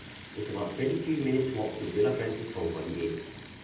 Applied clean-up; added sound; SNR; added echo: none; Sink (filling or washing) / Water tap, faucet; 16 dB; reverberation time 0.6 s.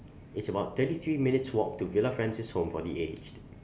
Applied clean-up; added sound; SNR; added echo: none; none; none; none.